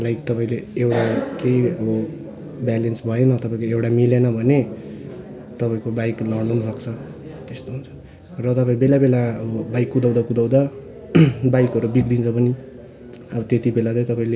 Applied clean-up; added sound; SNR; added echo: none; none; none; none.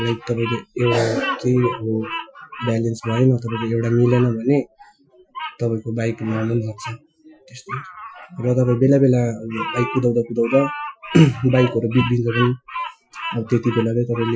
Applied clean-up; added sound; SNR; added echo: classical method Wiener filter.